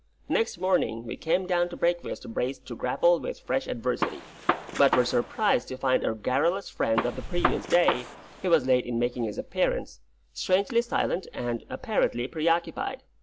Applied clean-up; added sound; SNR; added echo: none; Gunshot, gunfire; 5 dB; none.